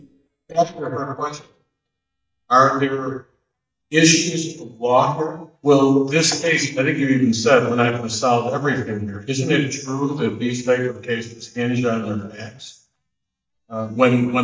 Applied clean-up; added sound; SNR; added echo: neural mask model DeepFilterNet 3.